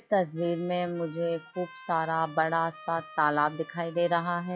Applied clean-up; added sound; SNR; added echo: classical method log-MMSE.